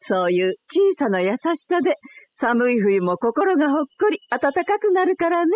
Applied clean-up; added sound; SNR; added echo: classical method spectral subtraction.